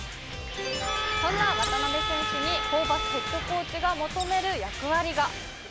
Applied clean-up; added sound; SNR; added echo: none; Bowed string instrument; 2 dB; none.